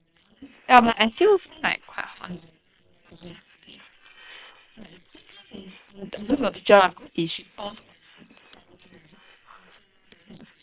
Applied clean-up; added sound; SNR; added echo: neural separator model SepFormer WHAM!.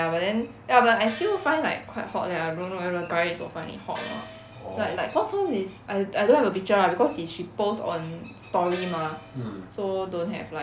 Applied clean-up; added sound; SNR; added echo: none; Gong; 18 dB; none.